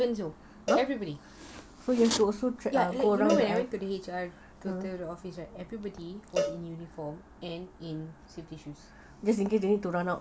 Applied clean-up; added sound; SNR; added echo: none; Cowbell; 8 dB; none.